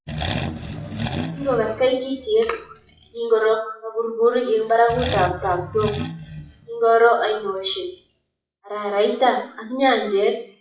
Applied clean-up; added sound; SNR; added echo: classical method WPE with log-MMSE.